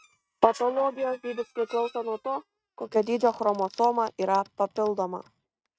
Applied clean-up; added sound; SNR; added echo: neural mask model RNNoise.